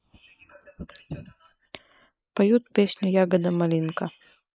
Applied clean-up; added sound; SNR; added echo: neural mask model Resemble Enhance denoiser.